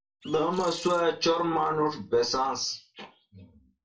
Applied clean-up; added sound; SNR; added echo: none; Bird; 18 dB; reverberation time 0.2 s.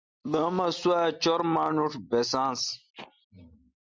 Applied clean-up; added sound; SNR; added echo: none; none; none; none.